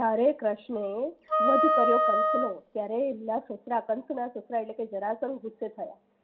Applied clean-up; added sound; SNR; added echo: none; Wind instrument, woodwind instrument; -4 dB; reverberation time 0.4 s.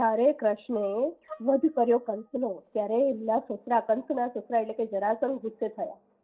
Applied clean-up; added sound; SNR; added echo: neural mask model DeepFilterNet 3.